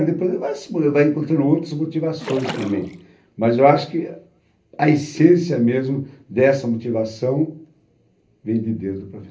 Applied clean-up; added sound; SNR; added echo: none; Splash, splatter; 11 dB; reverberation time 0.3 s.